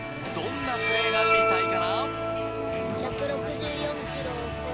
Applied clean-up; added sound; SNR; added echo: none; Bowed string instrument; -3 dB; none.